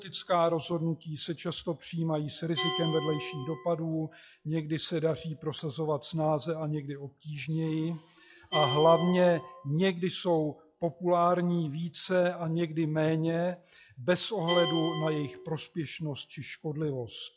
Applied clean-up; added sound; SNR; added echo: classical method log-MMSE.